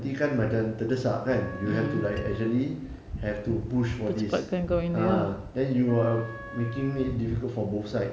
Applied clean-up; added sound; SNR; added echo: none; Wind instrument, woodwind instrument; 18 dB; none.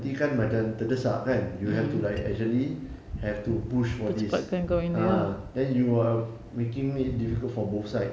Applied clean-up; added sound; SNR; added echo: none; none; none; none.